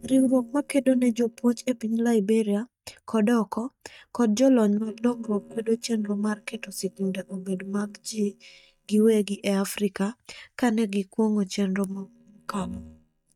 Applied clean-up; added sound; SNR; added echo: neural mask model DeepFilterNet 3.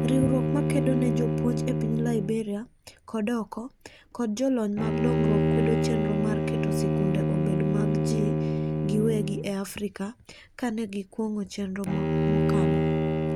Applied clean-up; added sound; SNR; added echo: none; Bowed string instrument; -3 dB; none.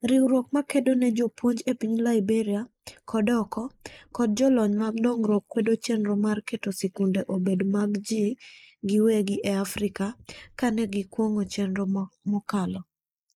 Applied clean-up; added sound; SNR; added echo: neural mask model Resemble Enhance denoiser.